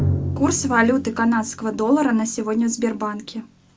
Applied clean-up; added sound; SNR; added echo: none; Drum; 8 dB; none.